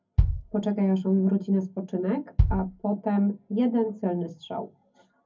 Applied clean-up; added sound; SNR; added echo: none; Bass drum; 3 dB; reverberation time 0.3 s.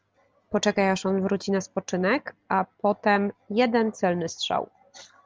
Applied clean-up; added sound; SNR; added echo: none; none; none; none.